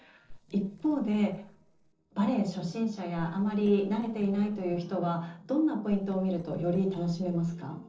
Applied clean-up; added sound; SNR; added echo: neural separator model SepFormer DNS4.